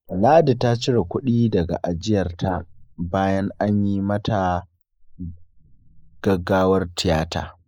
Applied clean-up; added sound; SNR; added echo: neural mask model Resemble Enhance denoiser.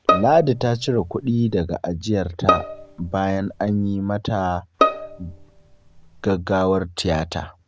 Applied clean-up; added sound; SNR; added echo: none; Bowed string instrument; 3 dB; none.